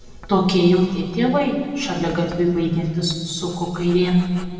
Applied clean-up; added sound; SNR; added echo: none; Writing; 19 dB; reverberation time 2.2 s.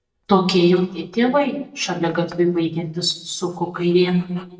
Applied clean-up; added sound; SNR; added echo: neural mask model DeepFilterNet 3.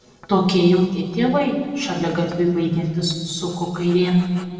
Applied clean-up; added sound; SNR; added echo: neural separator model SepFormer DNS4.